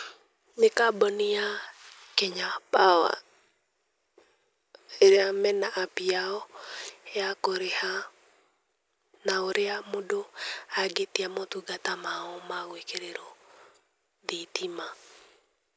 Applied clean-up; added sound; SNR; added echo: none; none; none; none.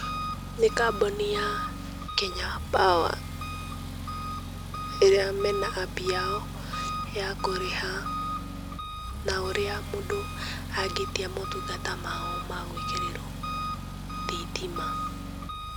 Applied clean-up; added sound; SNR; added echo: none; Engine; 3 dB; none.